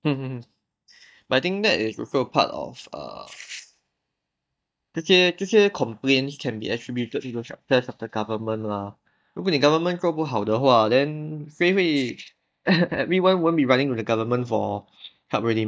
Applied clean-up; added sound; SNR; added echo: neural mask model DeepFilterNet 3.